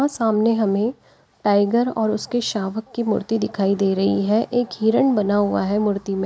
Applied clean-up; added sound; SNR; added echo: none; none; none; none.